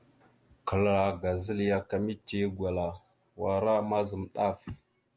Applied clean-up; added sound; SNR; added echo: none; none; none; none.